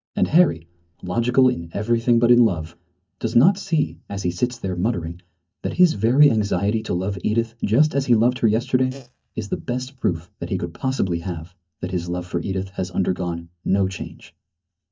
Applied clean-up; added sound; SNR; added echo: neural mask model DeepFilterNet 3.